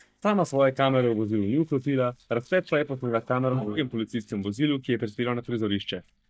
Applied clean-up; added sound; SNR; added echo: neural mask model DeepFilterNet 3.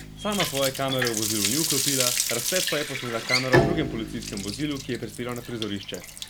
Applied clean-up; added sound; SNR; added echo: none; Water tap, faucet + Bowed string instrument; -2 dB; none.